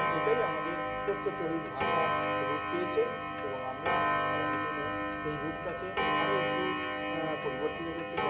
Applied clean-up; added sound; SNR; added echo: none; Clock; -4 dB; reverberation time 1.1 s.